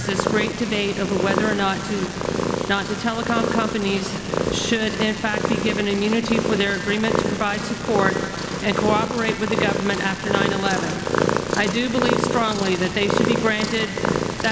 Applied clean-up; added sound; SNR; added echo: none; Purr; 1 dB; none.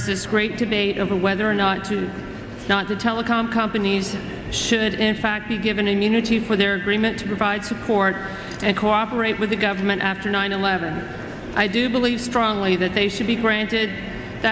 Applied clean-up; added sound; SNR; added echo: none; none; none; none.